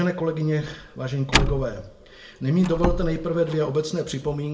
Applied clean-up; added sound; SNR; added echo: none; Slam; 5 dB; reverberation time 0.4 s.